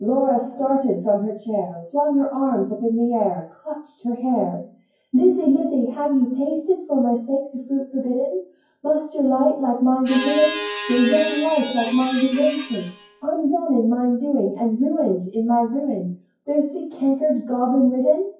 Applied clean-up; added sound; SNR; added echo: classical method WPE with log-MMSE.